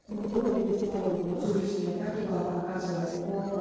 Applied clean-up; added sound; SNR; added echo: neural separator model SepFormer DNS4.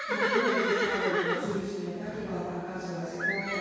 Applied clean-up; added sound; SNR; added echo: none; Livestock, farm animals, working animals; -2 dB; reverberation time 2.0 s.